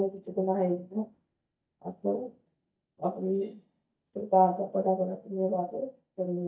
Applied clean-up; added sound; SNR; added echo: neural mask model DeepFilterNet 3.